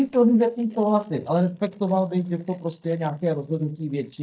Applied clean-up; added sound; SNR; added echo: neural mask model DeepFilterNet 3.